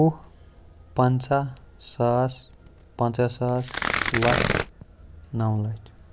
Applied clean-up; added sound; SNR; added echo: none; Tearing; -1 dB; none.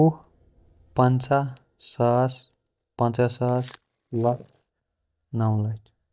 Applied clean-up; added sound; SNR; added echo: neural mask model DeepFilterNet 3.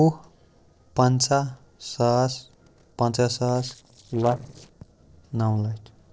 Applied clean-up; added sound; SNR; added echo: neural separator model SepFormer DNS4.